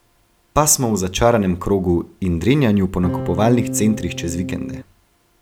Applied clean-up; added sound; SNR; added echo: none; Electric guitar / Strum; 7 dB; none.